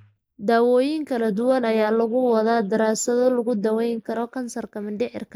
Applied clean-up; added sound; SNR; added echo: neural mask model Resemble Enhance denoiser.